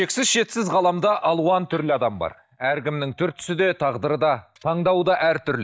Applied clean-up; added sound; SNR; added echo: neural mask model DeepFilterNet 3.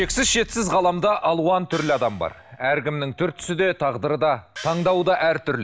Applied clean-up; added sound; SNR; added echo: none; Gong; 19 dB; none.